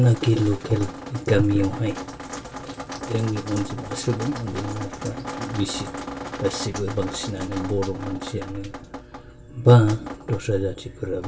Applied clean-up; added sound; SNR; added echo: none; Drip; 11 dB; reverberation time 0.1 s.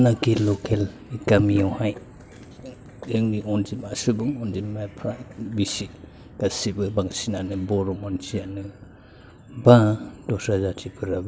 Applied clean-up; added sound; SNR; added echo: none; none; none; none.